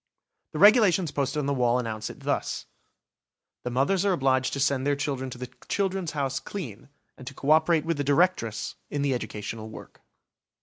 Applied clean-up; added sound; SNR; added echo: none; none; none; none.